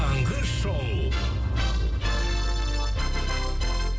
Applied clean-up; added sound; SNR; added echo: neural separator model SepFormer DNS4.